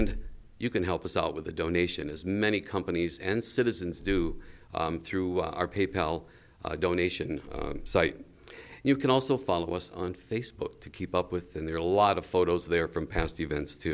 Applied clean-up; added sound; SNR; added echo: none; none; none; none.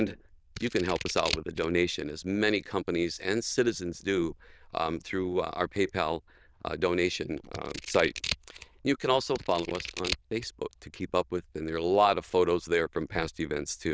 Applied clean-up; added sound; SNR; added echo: neural diffusion model UNIVERSE++.